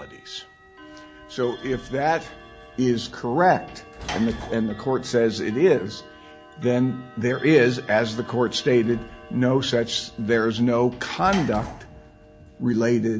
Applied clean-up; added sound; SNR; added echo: none; Clock + Sliding door / Slam; 18 dB; none.